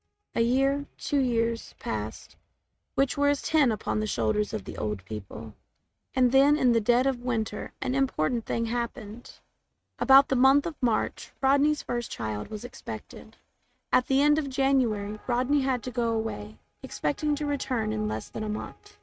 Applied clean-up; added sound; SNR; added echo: neural mask model RNNoise.